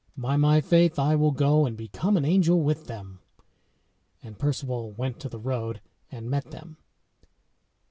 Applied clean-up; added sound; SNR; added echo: none; none; none; none.